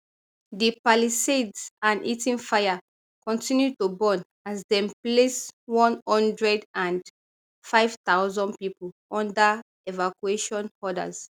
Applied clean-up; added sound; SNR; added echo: none; none; none; none.